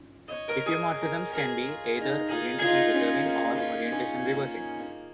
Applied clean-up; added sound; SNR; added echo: none; Harp; -4 dB; none.